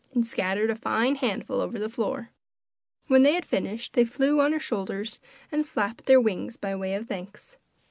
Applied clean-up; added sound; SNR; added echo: none; none; none; none.